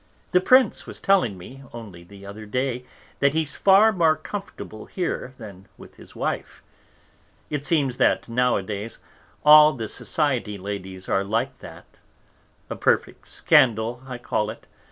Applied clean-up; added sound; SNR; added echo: none; none; none; none.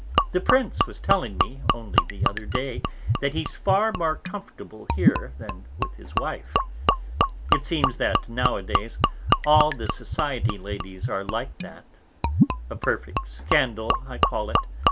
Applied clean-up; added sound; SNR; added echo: none; Gurgling / Liquid; -3 dB; none.